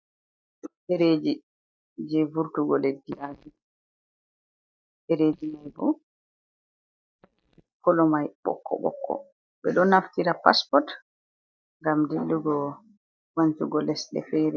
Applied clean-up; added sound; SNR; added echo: neural mask model DeepFilterNet 3.